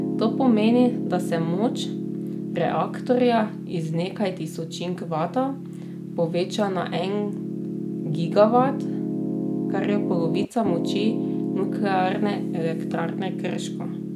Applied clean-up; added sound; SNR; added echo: none; Piano; 3 dB; none.